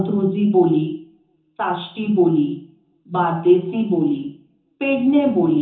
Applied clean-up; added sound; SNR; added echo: none; none; none; reverberation time 0.7 s.